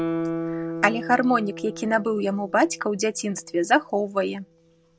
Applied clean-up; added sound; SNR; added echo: none; Guitar; 9 dB; none.